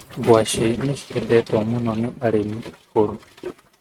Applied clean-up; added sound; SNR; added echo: neural mask model RNNoise.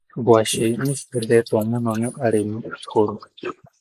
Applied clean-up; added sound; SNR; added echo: neural mask model Resemble Enhance denoiser.